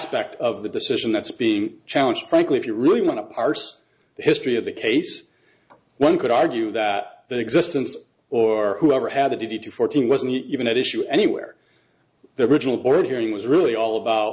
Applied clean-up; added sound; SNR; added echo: none; none; none; none.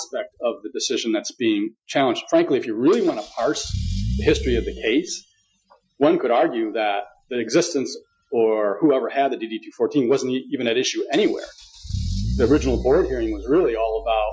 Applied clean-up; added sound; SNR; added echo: classical method Wiener filter.